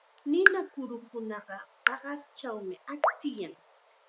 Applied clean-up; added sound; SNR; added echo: none; Raindrop / Drip; -3 dB; none.